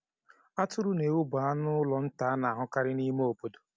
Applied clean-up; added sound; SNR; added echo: none; none; none; none.